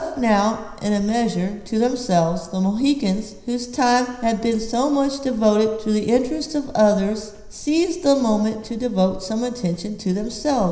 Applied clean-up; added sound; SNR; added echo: none; Run; 19 dB; reverberation time 0.9 s.